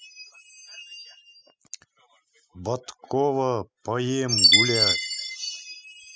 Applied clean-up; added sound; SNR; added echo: classical method spectral subtraction.